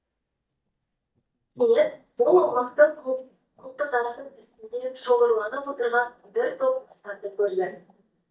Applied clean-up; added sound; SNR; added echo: neural mask model DeepFilterNet 3.